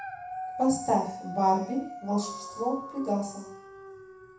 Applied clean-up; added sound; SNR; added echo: none; Dog; 11 dB; reverberation time 0.7 s.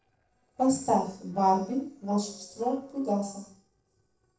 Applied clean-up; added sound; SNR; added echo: neural separator model SepFormer DNS4.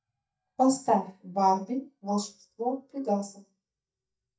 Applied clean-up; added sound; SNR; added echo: neural mask model DeepFilterNet 3.